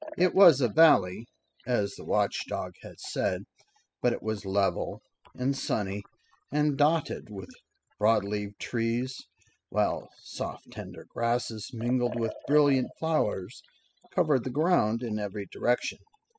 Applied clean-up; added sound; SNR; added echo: classical method spectral subtraction.